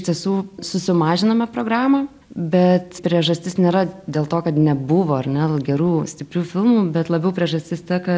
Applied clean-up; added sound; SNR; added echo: none; none; none; none.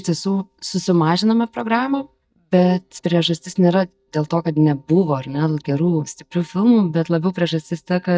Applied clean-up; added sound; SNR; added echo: neural mask model DeepFilterNet 3.